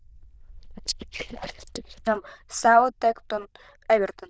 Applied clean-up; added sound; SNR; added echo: neural diffusion model UNIVERSE++.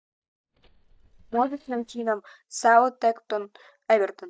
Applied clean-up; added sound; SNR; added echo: neural mask model DeepFilterNet 3.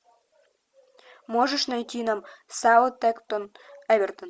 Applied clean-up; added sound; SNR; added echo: none; none; none; none.